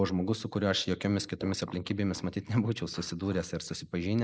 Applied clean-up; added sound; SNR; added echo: neural mask model Resemble Enhance denoiser.